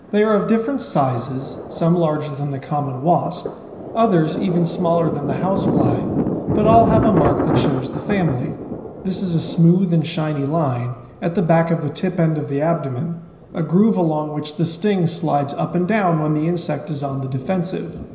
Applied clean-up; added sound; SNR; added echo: none; Thunder; 7 dB; reverberation time 0.9 s.